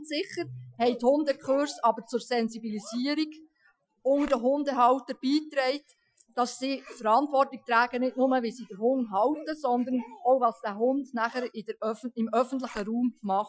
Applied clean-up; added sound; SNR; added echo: classical method Wiener filter.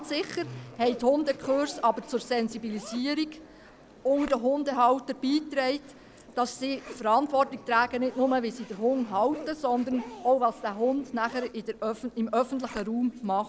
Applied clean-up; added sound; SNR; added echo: none; Zipper (clothing); 20 dB; none.